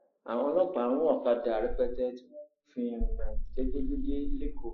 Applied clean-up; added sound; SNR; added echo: neural mask model Resemble Enhance denoiser.